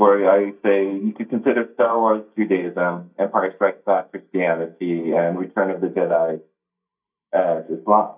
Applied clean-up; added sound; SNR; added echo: neural mask model DeepFilterNet 3.